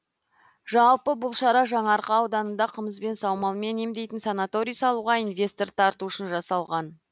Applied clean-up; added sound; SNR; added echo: none; none; none; none.